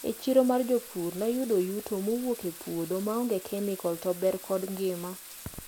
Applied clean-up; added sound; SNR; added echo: none; Bathtub (filling or washing); 15 dB; none.